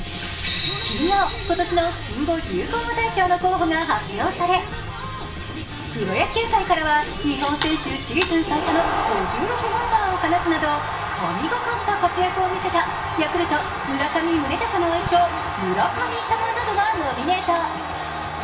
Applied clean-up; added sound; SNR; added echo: none; Bird; 17 dB; reverberation time 0.6 s.